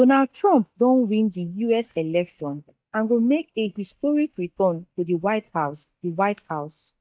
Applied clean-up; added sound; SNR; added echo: neural mask model DeepFilterNet 3.